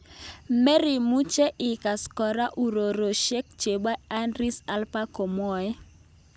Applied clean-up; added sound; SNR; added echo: none; none; none; none.